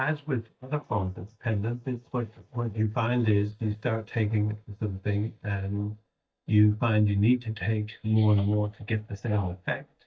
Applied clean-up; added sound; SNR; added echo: neural mask model DeepFilterNet 3.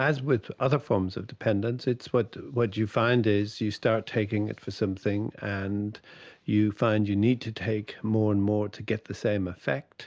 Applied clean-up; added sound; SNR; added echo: none; none; none; none.